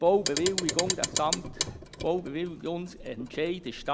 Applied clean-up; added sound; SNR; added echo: none; Clock; 5 dB; none.